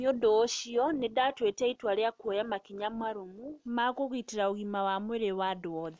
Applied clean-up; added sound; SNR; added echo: none; none; none; none.